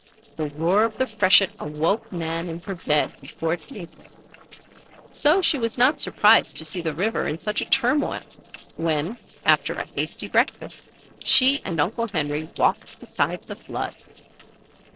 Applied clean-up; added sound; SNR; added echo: neural separator model SepFormer DNS4.